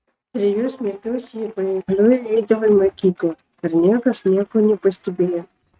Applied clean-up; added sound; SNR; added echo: neural mask model RNNoise.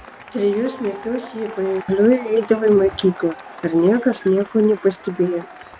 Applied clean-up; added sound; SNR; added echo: none; Applause / Cheering; 19 dB; none.